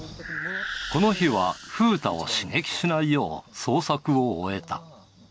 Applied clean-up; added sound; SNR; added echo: none; none; none; none.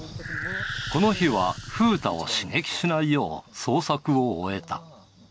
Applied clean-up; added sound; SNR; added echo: none; Gunshot, gunfire; 15 dB; none.